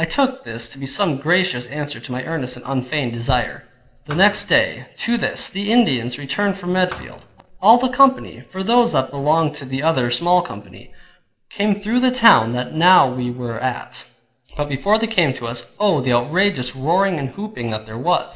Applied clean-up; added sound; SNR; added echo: none; Thump, thud; 19 dB; reverberation time 0.5 s.